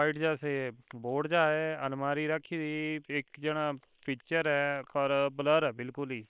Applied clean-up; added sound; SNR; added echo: neural separator model SepFormer WHAM!.